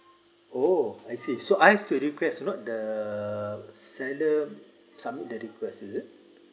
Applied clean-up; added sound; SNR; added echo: none; none; none; none.